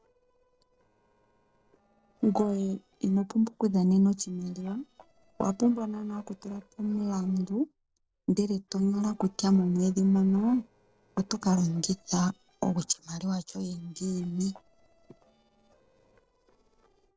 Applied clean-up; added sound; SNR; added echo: neural separator model SepFormer DNS4.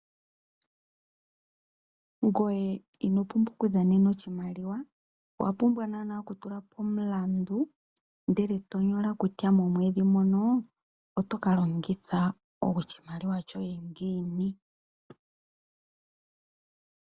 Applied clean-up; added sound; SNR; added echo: none; none; none; none.